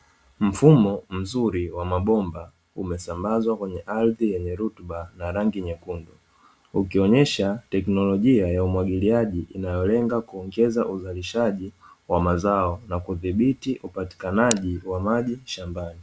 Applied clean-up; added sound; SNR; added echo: none; none; none; none.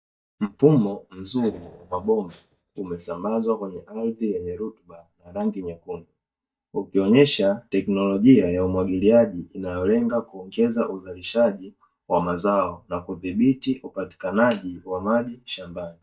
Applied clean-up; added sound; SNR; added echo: neural mask model DeepFilterNet 3.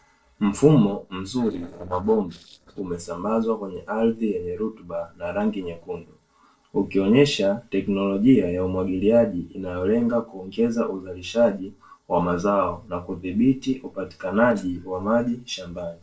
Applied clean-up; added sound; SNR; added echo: neural separator model SepFormer DNS4.